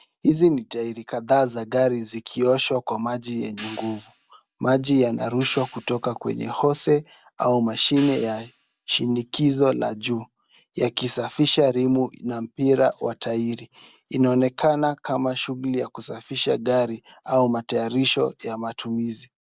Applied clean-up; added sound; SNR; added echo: none; Hi-hat; 18 dB; none.